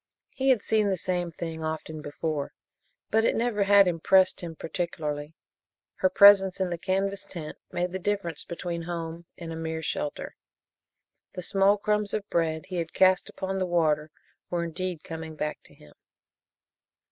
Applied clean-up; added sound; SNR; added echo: none; none; none; none.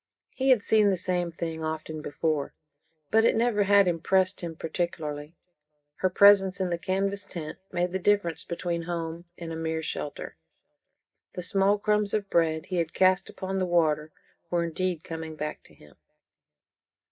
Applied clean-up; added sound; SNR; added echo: none; none; none; reverberation time 0.3 s.